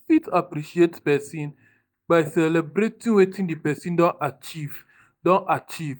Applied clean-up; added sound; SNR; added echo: neural mask model DeepFilterNet 3.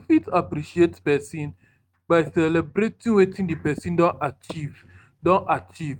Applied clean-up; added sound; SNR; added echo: neural mask model RNNoise.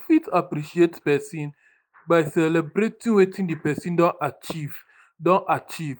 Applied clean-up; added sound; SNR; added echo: neural mask model Resemble Enhance denoiser.